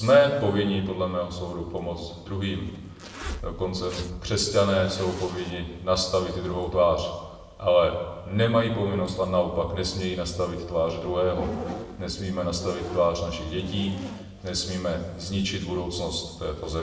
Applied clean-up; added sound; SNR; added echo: none; Zipper (clothing); 18 dB; reverberation time 1.2 s.